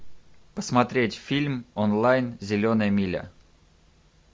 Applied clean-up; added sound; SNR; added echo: none; none; none; none.